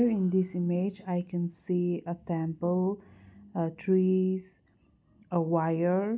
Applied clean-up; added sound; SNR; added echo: none; none; none; none.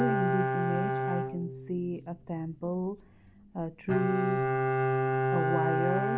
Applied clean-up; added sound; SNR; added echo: none; Bowed string instrument; -3 dB; none.